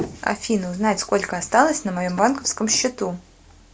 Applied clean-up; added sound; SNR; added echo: none; Motor vehicle (road); 18 dB; none.